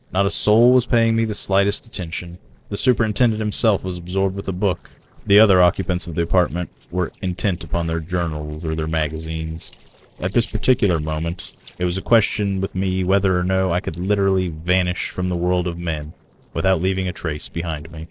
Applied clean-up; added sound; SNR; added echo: neural separator model SepFormer DNS4.